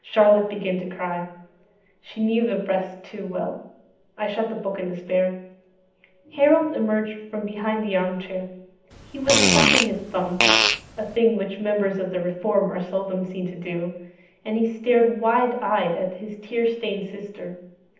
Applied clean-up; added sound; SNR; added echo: none; Fart; -3 dB; reverberation time 0.8 s.